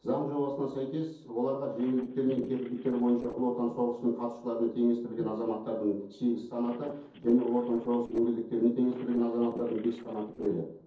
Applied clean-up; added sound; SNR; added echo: neural separator model SepFormer DNS4.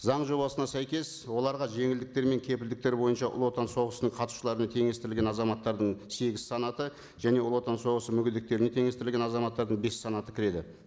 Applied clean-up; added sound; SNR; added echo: none; none; none; none.